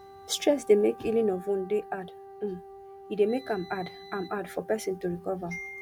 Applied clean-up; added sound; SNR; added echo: none; Wind instrument, woodwind instrument; 17 dB; none.